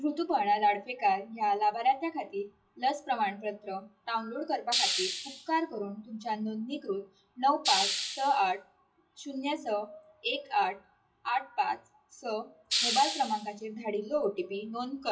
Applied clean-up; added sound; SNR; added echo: classical method WPE with log-MMSE.